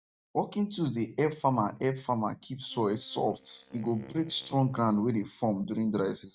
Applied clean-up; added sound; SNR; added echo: neural mask model RNNoise.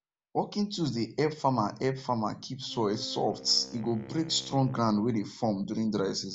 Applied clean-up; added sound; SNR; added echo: none; Wind instrument, woodwind instrument; 18 dB; none.